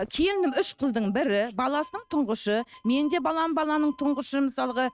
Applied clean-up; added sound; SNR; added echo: neural mask model RNNoise.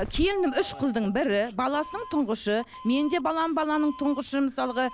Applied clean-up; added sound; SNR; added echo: none; Doorbell; 14 dB; none.